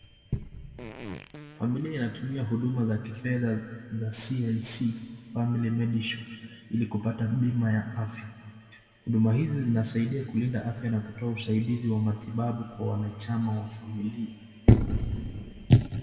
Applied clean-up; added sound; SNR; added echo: none; Fart; 18 dB; reverberation time 2.1 s.